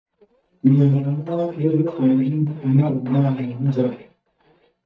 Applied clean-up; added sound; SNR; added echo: neural mask model DeepFilterNet 3.